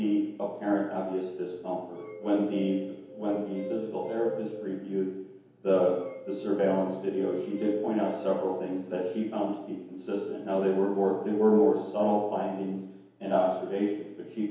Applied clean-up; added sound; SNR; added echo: none; Glass; 13 dB; reverberation time 1.0 s.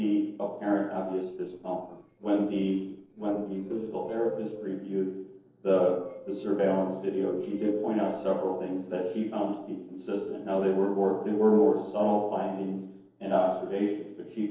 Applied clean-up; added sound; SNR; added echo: neural separator model SepFormer DNS4.